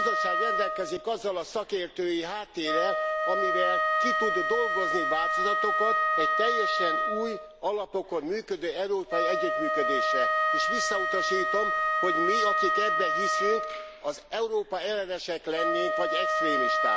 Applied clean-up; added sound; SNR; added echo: none; Wind instrument, woodwind instrument; -3 dB; none.